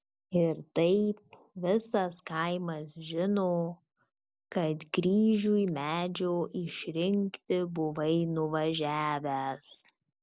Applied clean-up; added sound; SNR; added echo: none; none; none; none.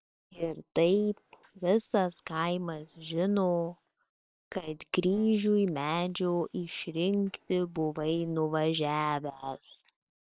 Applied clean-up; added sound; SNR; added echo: neural separator model SepFormer WHAM!.